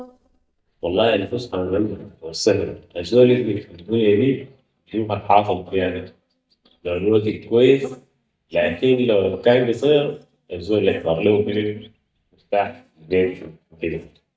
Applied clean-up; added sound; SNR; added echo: neural mask model DeepFilterNet 3.